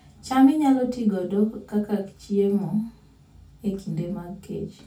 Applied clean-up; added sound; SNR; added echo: none; none; none; reverberation time 0.2 s.